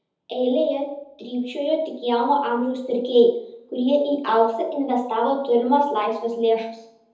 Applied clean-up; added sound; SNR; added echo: none; none; none; reverberation time 0.7 s.